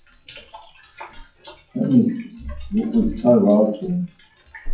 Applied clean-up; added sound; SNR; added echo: classical method WPE with log-MMSE.